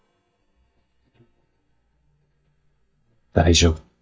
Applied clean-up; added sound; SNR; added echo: neural mask model DeepFilterNet 3.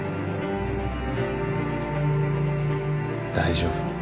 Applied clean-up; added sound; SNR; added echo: none; none; none; none.